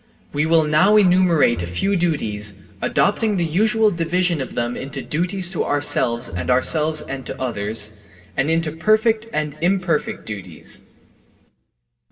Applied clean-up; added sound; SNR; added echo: none; Bowed string instrument; 16 dB; reverberation time 1.6 s.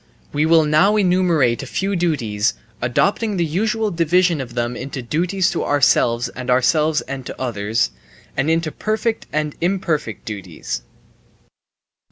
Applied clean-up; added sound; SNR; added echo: none; none; none; none.